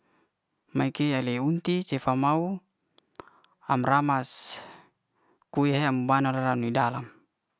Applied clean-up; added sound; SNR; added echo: none; none; none; none.